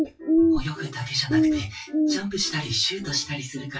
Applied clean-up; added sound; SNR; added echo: classical method WPE with log-MMSE.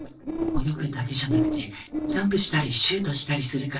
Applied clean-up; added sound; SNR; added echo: neural separator model SepFormer DNS4.